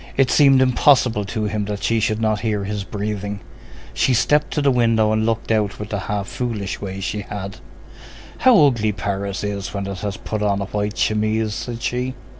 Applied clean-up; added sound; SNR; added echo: none; Subway, metro, underground; 18 dB; none.